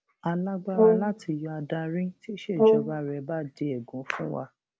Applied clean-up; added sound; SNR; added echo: none; Brass instrument; -4 dB; none.